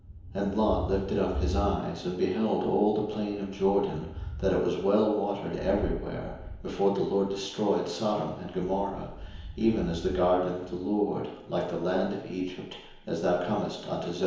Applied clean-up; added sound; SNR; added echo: none; Thunder; 12 dB; reverberation time 1.0 s.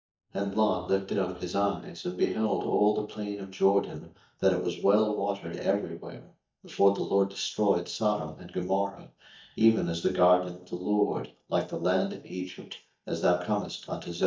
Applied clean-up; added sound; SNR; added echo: neural mask model DeepFilterNet 3.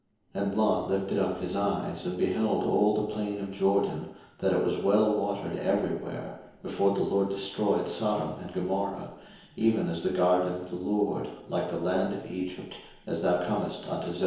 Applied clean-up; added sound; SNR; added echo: neural separator model SepFormer DNS4.